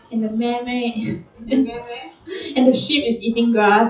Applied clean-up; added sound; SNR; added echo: classical method WPE with log-MMSE.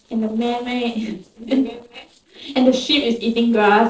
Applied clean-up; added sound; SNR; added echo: neural separator model SepFormer DNS4.